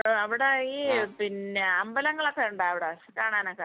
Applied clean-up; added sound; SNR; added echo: none; Brass instrument; 13 dB; none.